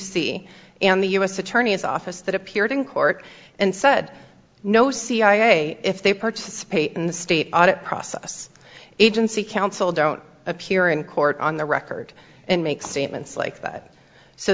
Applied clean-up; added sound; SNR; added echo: none; none; none; none.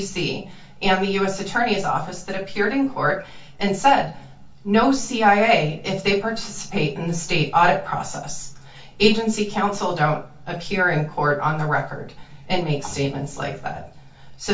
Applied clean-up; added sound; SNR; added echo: none; none; none; reverberation time 0.2 s.